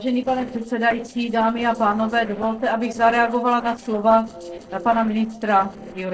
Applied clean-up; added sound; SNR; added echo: neural separator model SepFormer DNS4.